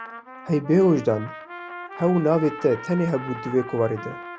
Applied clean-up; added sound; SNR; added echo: none; Trumpet; 14 dB; none.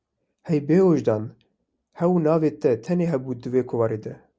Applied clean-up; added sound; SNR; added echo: none; none; none; none.